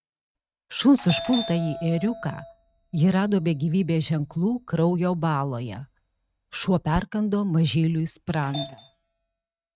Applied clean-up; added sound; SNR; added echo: neural mask model RNNoise.